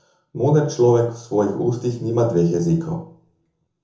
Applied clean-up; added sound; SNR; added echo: none; none; none; reverberation time 0.6 s.